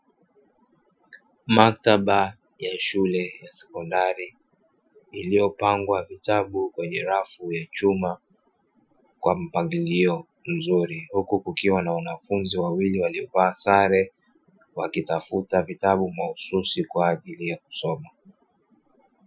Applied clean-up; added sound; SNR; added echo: classical method Wiener filter.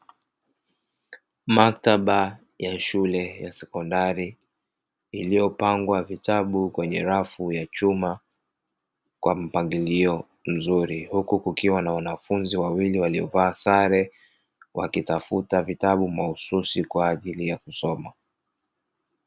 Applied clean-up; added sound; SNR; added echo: none; none; none; none.